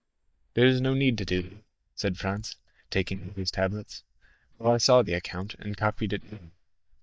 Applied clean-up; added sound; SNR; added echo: neural mask model DeepFilterNet 3.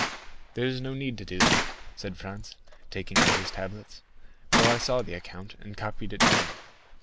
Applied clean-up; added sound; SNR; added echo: none; Gunshot, gunfire; -3 dB; none.